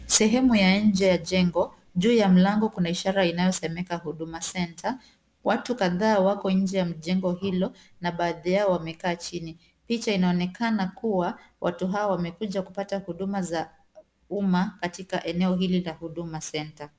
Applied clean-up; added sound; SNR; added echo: none; none; none; none.